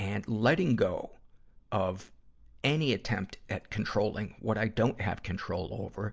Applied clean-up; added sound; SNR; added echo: none; none; none; none.